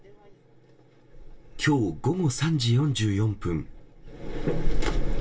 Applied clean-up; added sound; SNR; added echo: none; none; none; reverberation time 0.1 s.